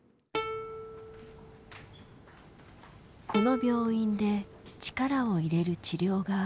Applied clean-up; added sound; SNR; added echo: none; Plucked string instrument; 10 dB; none.